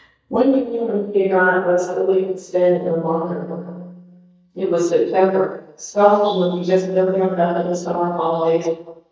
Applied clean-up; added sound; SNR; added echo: neural mask model DeepFilterNet 3.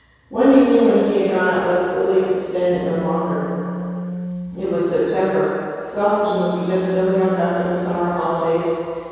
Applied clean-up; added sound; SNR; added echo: none; Wind instrument, woodwind instrument; 10 dB; reverberation time 2.2 s.